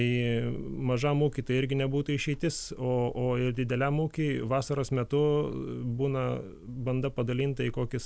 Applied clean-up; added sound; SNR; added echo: none; none; none; none.